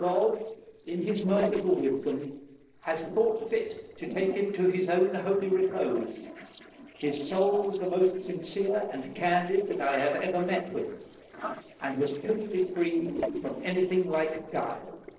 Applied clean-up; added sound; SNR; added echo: neural separator model SepFormer DNS4.